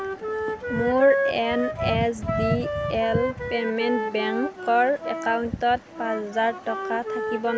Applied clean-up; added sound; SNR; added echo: none; Wind instrument, woodwind instrument; 4 dB; none.